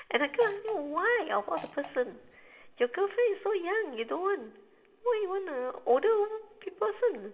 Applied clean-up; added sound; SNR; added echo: none; Fart; 17 dB; reverberation time 0.9 s.